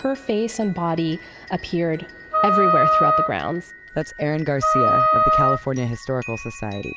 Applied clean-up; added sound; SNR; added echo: none; Wind instrument, woodwind instrument; -4 dB; none.